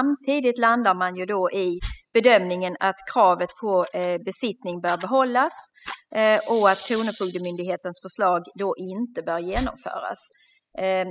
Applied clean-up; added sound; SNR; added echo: classical method spectral subtraction.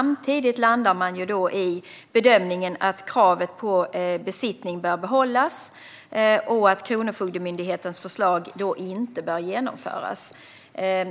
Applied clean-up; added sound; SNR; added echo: none; none; none; none.